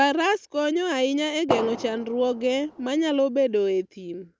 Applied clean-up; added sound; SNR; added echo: none; Fireworks; 9 dB; none.